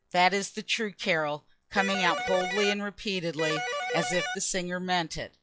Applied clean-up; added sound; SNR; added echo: classical method log-MMSE.